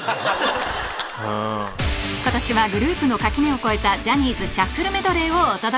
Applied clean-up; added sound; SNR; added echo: none; Zipper (clothing); 18 dB; none.